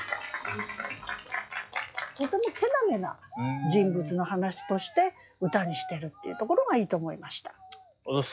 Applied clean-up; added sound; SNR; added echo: classical method log-MMSE.